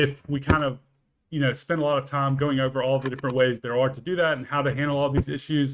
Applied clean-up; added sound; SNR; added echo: neural mask model RNNoise.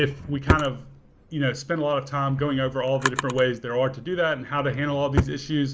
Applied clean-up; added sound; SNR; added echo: none; Drawer open or close; 6 dB; none.